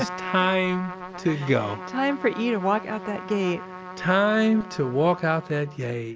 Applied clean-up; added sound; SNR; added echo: none; Trumpet; 12 dB; none.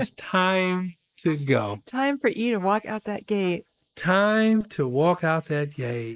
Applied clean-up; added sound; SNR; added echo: neural mask model Resemble Enhance denoiser.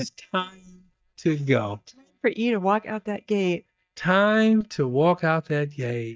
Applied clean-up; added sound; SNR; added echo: neural mask model DeepFilterNet 3.